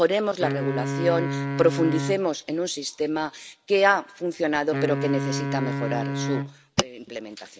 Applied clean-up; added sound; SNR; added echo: none; Wind instrument, woodwind instrument; 4 dB; none.